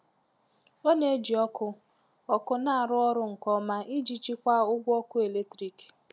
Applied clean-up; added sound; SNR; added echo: none; none; none; none.